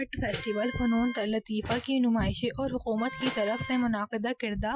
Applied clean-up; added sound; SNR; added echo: classical method Wiener filter.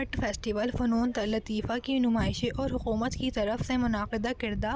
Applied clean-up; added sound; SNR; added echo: none; none; none; none.